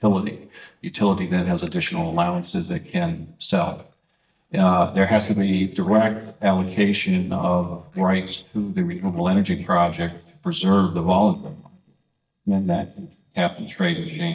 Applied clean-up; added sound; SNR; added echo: neural mask model DeepFilterNet 3.